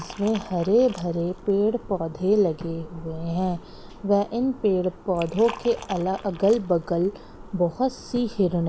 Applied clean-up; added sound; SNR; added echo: none; Liquid; 17 dB; none.